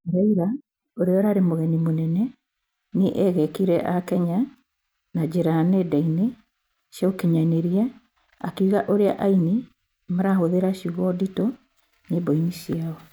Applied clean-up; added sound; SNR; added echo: none; none; none; none.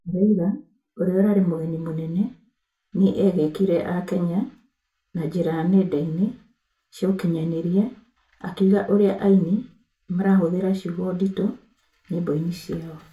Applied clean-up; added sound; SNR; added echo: none; none; none; reverberation time 0.2 s.